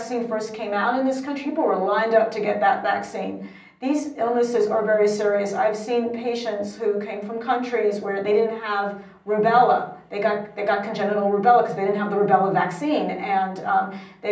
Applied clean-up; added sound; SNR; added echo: none; none; none; reverberation time 0.6 s.